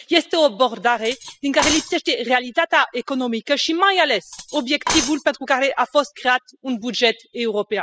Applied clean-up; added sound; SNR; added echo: classical method spectral subtraction.